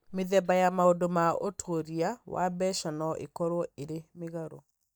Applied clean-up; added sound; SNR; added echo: neural mask model DeepFilterNet 3.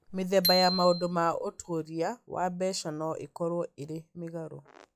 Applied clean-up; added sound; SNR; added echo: classical method log-MMSE.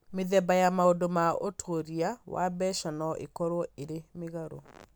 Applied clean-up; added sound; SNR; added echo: none; none; none; none.